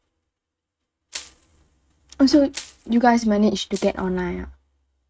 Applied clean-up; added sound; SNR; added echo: neural mask model RNNoise.